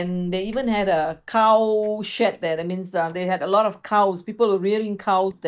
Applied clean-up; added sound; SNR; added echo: neural mask model DeepFilterNet 3.